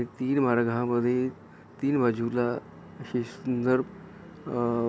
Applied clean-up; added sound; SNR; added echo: none; none; none; none.